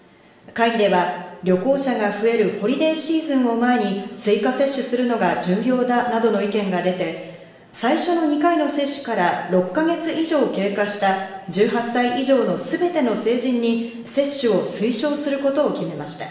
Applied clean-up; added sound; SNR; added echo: none; none; none; reverberation time 0.9 s.